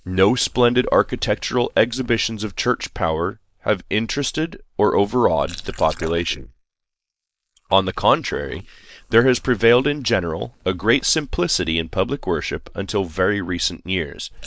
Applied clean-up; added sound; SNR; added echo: neural mask model Resemble Enhance denoiser.